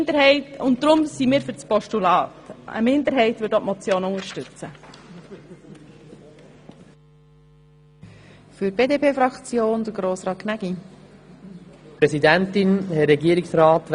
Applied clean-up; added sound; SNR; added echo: none; none; none; none.